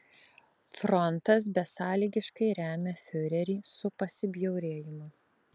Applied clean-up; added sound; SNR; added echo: none; none; none; none.